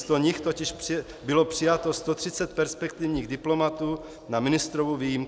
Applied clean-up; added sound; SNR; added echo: none; none; none; none.